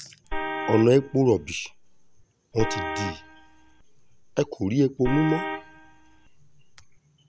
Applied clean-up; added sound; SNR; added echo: none; Vehicle horn, car horn, honking; 7 dB; none.